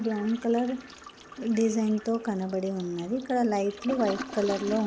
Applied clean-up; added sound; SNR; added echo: none; Toilet flush; 14 dB; none.